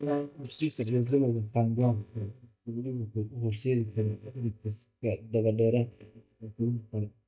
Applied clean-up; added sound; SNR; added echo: neural mask model DeepFilterNet 3.